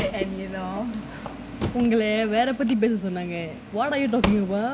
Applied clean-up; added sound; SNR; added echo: none; Drawer open or close / Wood; 10 dB; none.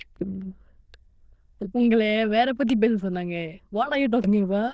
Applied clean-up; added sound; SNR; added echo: neural diffusion model UNIVERSE++.